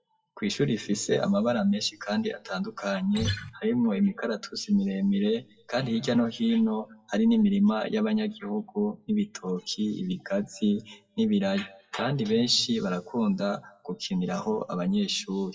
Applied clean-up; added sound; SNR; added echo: classical method WPE with log-MMSE.